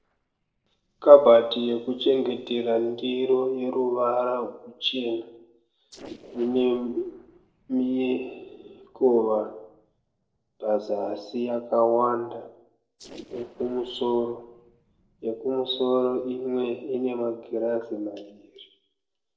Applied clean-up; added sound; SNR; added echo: neural separator model SepFormer DNS4.